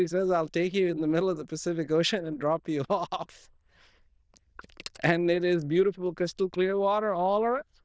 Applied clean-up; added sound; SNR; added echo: neural diffusion model UNIVERSE++.